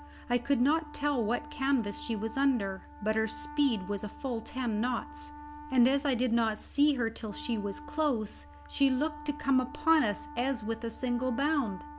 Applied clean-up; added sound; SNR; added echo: none; Wind instrument, woodwind instrument; 16 dB; none.